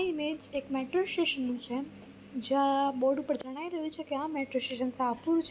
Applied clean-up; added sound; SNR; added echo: none; none; none; none.